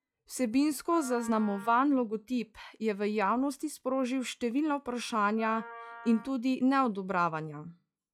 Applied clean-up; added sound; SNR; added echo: classical method log-MMSE.